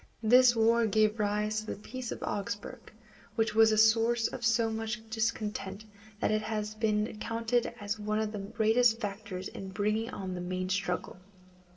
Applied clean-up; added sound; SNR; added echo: none; none; none; reverberation time 2.3 s.